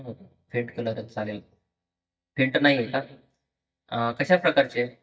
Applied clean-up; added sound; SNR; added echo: neural mask model DeepFilterNet 3.